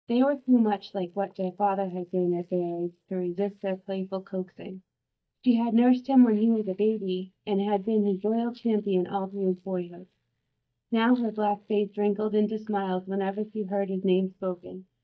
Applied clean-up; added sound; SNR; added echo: neural mask model DeepFilterNet 3.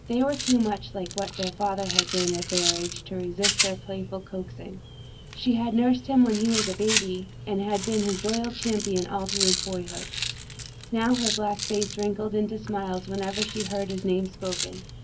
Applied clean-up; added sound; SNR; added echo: none; Rattle; 4 dB; reverberation time 0.3 s.